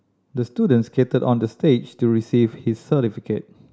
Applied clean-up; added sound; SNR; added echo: none; none; none; none.